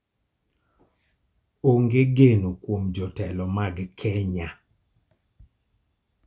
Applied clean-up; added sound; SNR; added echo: none; none; none; none.